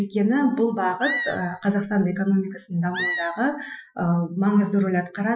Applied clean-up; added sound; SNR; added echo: classical method Wiener filter.